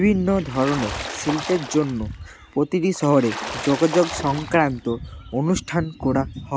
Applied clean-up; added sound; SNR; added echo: none; Water / Splash, splatter; 11 dB; none.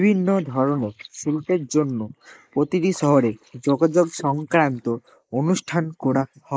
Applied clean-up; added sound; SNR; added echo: neural mask model Resemble Enhance denoiser.